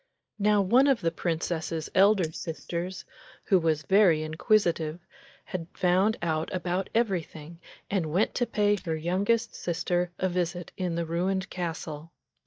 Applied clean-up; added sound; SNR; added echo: neural mask model DeepFilterNet 3.